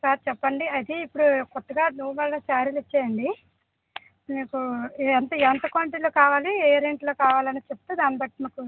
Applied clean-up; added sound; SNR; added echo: none; none; none; none.